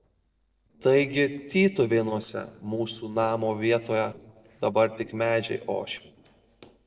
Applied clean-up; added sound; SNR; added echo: neural separator model SepFormer DNS4.